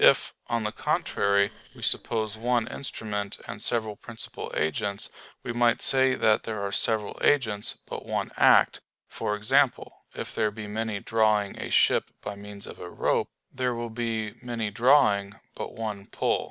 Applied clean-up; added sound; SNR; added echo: neural separator model SepFormer DNS4.